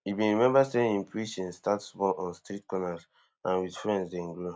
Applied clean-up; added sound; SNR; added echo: none; none; none; none.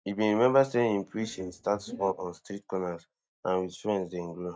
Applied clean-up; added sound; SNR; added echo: neural mask model DeepFilterNet 3.